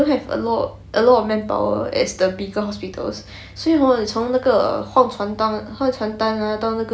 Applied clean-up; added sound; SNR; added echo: none; none; none; none.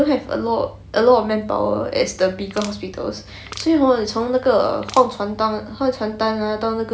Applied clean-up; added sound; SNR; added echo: none; Crushing; 18 dB; none.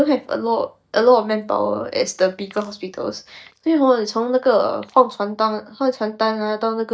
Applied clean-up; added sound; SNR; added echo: neural mask model DeepFilterNet 3.